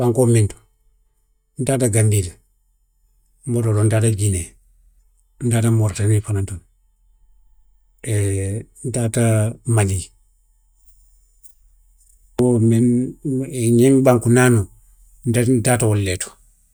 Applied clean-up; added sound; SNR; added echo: neural mask model DeepFilterNet 3.